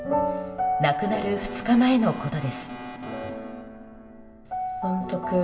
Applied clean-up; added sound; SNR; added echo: none; Alarm; 13 dB; reverberation time 1.8 s.